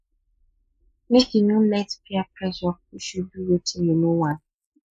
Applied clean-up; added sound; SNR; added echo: neural mask model Resemble Enhance denoiser.